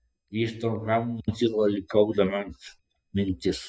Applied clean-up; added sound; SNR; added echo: neural mask model DeepFilterNet 3.